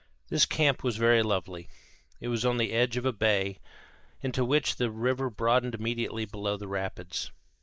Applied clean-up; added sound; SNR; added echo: neural mask model Resemble Enhance denoiser.